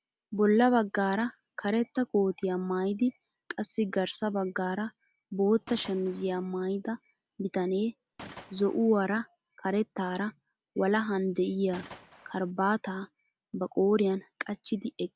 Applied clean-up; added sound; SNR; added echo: none; Gunshot, gunfire; 19 dB; none.